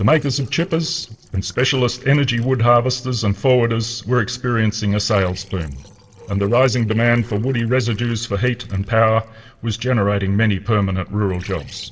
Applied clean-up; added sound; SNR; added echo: neural separator model SepFormer DNS4.